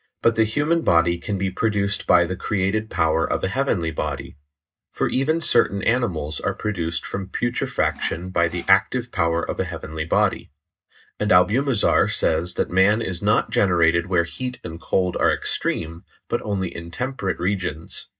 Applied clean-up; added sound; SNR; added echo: neural mask model DeepFilterNet 3.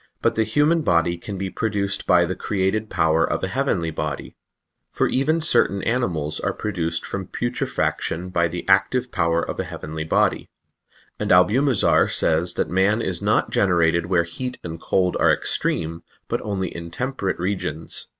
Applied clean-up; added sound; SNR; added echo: none; none; none; none.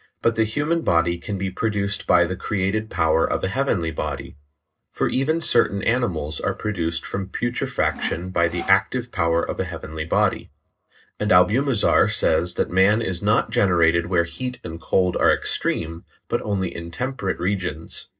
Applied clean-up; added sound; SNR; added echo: neural separator model SepFormer DNS4.